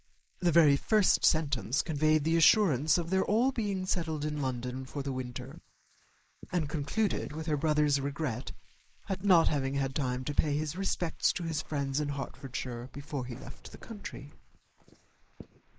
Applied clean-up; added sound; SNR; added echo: neural mask model Resemble Enhance denoiser.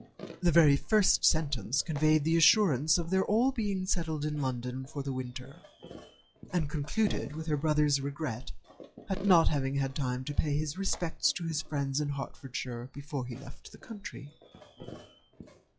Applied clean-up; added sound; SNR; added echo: classical method log-MMSE.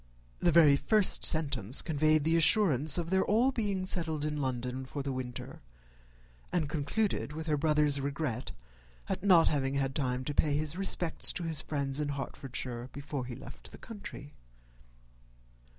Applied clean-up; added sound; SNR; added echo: none; none; none; none.